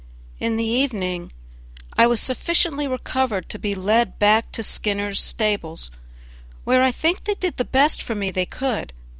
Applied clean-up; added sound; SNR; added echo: none; none; none; none.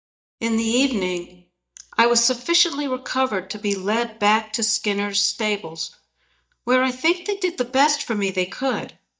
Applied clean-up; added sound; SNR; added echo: neural mask model DeepFilterNet 3.